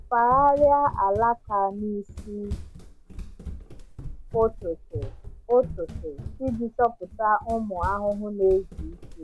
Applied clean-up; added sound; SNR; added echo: none; Run; 12 dB; none.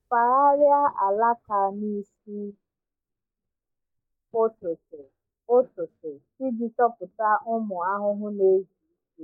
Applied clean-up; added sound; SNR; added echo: neural mask model DeepFilterNet 3.